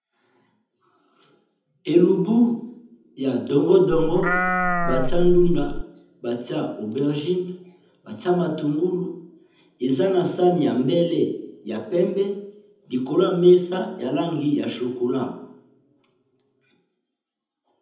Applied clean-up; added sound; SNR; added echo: none; Livestock, farm animals, working animals; -2 dB; reverberation time 0.8 s.